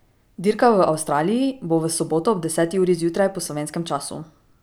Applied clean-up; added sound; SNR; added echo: none; none; none; none.